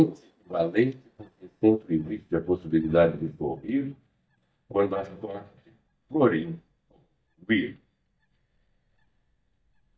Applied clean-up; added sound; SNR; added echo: neural mask model DeepFilterNet 3.